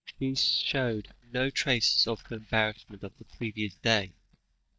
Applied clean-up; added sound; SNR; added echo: neural mask model DeepFilterNet 3.